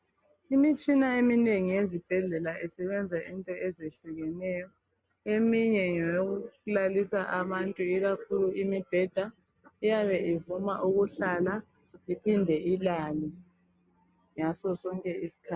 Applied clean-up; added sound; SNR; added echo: none; none; none; none.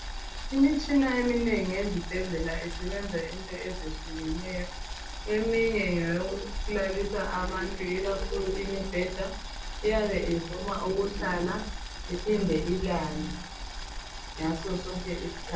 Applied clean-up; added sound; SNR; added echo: none; Boiling; 6 dB; reverberation time 0.3 s.